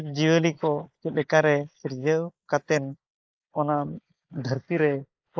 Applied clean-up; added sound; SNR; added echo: neural mask model Resemble Enhance denoiser.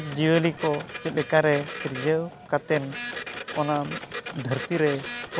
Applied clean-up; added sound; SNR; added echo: none; Printer; 9 dB; none.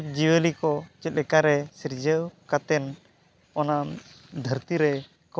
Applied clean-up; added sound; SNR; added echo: none; none; none; none.